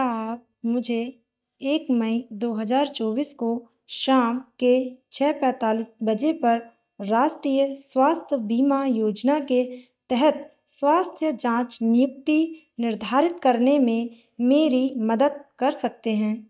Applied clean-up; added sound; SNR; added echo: neural mask model DeepFilterNet 3.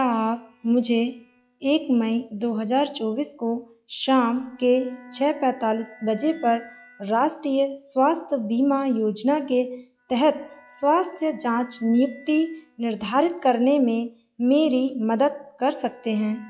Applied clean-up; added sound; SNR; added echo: classical method log-MMSE.